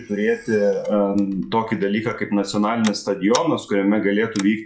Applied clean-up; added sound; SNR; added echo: classical method log-MMSE.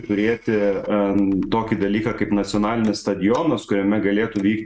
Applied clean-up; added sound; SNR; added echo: neural mask model RNNoise.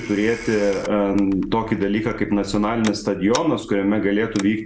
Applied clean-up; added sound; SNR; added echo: none; Telephone; 17 dB; none.